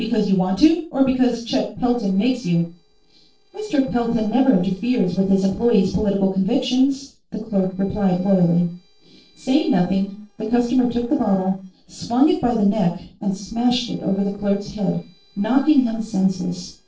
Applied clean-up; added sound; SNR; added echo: neural separator model SepFormer DNS4.